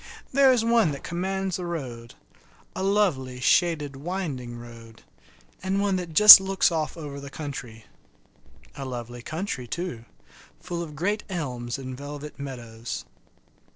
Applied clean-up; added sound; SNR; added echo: neural separator model SepFormer DNS4.